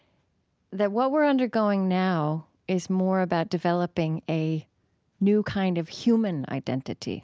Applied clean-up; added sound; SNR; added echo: none; none; none; none.